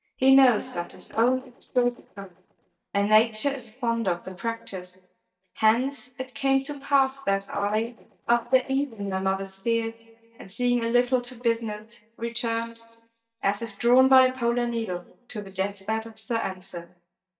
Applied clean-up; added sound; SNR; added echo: neural mask model DeepFilterNet 3.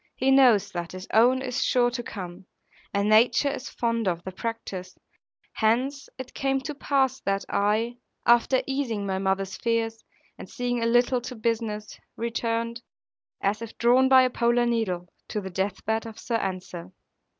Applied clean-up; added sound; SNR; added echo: none; none; none; none.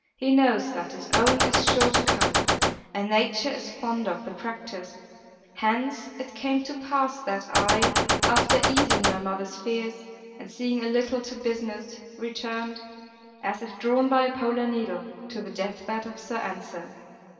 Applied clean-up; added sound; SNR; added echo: none; Gunshot, gunfire; -5 dB; reverberation time 2.4 s.